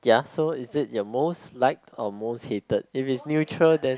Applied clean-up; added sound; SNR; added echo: none; none; none; none.